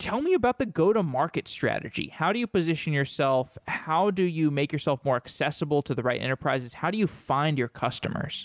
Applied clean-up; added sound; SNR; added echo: none; none; none; none.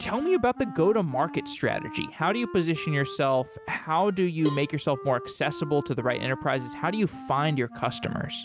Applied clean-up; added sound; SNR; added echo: none; Cowbell + Wind instrument, woodwind instrument; 14 dB; none.